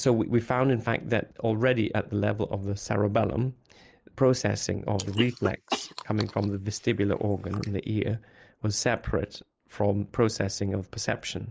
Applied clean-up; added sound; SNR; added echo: neural mask model Resemble Enhance denoiser.